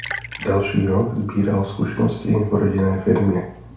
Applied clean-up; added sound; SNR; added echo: none; Liquid; 16 dB; reverberation time 0.6 s.